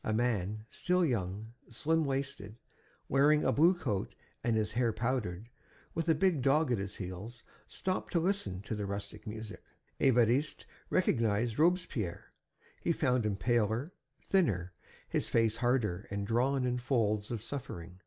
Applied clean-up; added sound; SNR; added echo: none; none; none; none.